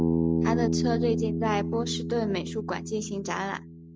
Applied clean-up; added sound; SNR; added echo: none; Bass guitar; -2 dB; none.